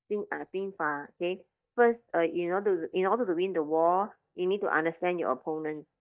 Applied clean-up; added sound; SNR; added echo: neural mask model DeepFilterNet 3.